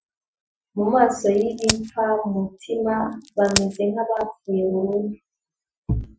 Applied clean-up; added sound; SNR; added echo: classical method Wiener filter.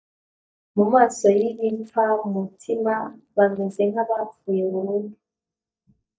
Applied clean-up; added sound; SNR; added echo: neural mask model DeepFilterNet 3.